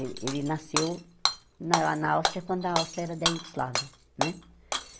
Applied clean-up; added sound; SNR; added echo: none; Shatter / Hammer; 1 dB; none.